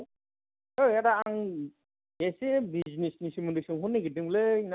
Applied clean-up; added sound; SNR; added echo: none; none; none; none.